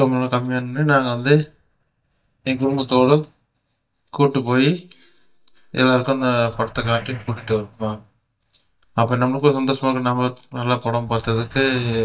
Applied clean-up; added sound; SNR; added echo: neural mask model DeepFilterNet 3.